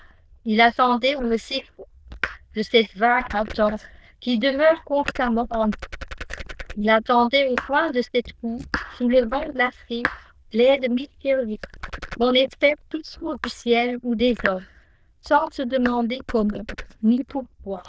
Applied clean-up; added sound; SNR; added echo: neural diffusion model UNIVERSE++.